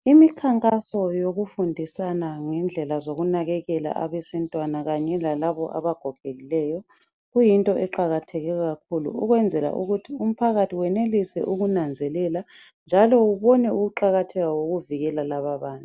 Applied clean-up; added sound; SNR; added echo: none; none; none; none.